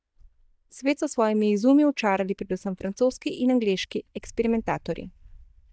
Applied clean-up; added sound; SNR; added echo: neural mask model DeepFilterNet 3.